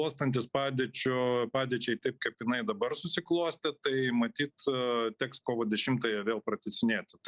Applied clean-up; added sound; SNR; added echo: none; none; none; none.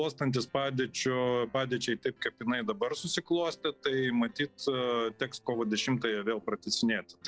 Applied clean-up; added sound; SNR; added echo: neural separator model SepFormer DNS4.